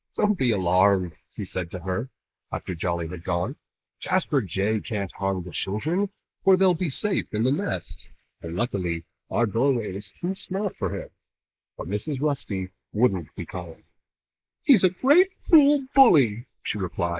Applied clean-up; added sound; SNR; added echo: neural mask model Resemble Enhance denoiser.